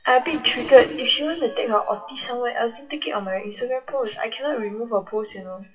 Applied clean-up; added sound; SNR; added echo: classical method WPE with log-MMSE.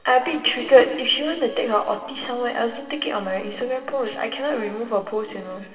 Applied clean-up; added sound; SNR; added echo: neural separator model SepFormer DNS4.